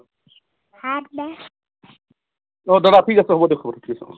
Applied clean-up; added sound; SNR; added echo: none; none; none; none.